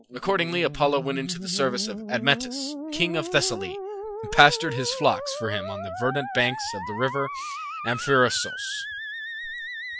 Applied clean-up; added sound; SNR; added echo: classical method Wiener filter.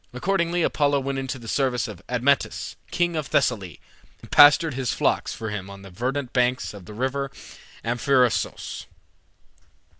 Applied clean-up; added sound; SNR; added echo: none; none; none; none.